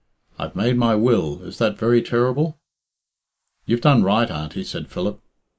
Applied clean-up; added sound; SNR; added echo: neural mask model Resemble Enhance denoiser.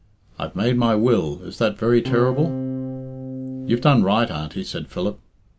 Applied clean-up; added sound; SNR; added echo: none; Electric guitar / Strum; 6 dB; none.